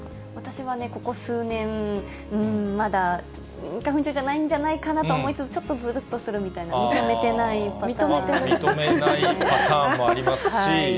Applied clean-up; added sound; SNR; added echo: none; none; none; none.